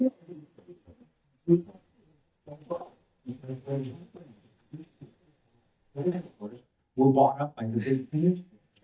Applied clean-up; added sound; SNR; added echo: neural mask model DeepFilterNet 3.